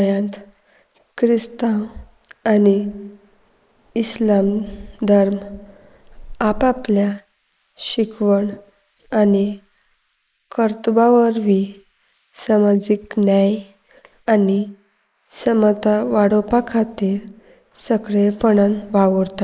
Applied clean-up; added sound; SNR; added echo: neural mask model Resemble Enhance denoiser.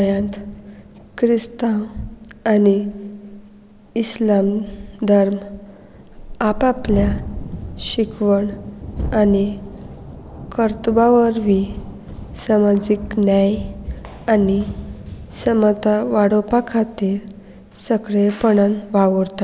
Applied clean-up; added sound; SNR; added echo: none; Thunderstorm; 14 dB; none.